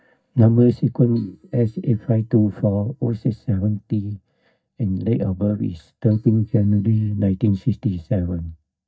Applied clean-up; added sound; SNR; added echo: neural mask model DeepFilterNet 3.